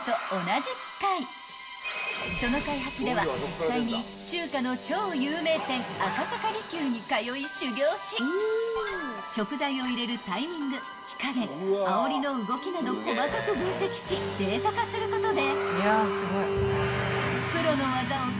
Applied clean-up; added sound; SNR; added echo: none; Bowed string instrument; 18 dB; reverberation time 0.6 s.